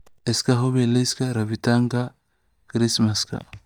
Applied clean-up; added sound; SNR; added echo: neural mask model DeepFilterNet 3.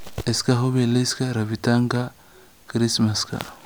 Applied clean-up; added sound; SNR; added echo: none; none; none; none.